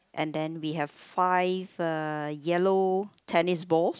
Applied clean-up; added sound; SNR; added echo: none; none; none; none.